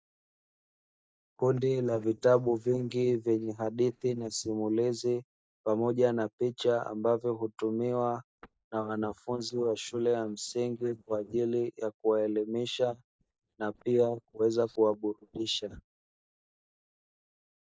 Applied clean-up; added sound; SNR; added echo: neural mask model DeepFilterNet 3.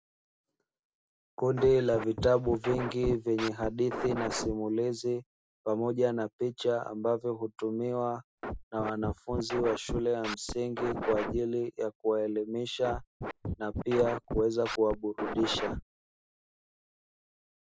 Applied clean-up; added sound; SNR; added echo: none; Scratching (performance technique); 6 dB; none.